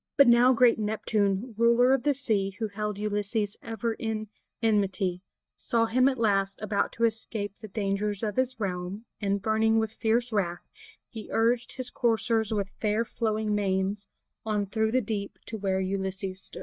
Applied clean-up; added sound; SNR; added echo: neural mask model DeepFilterNet 3.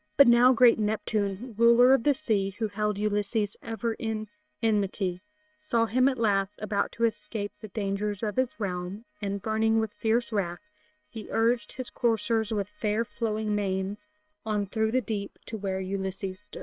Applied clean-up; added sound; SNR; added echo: neural separator model SepFormer WHAM!.